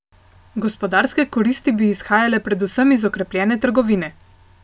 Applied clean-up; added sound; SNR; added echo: none; none; none; none.